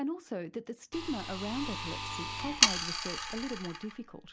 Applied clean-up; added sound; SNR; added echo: none; Sawing; -4 dB; none.